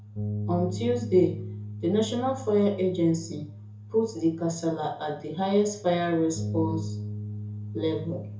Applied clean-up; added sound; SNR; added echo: none; Bass guitar; 8 dB; reverberation time 0.5 s.